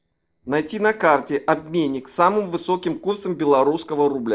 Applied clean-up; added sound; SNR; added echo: neural separator model SepFormer DNS4.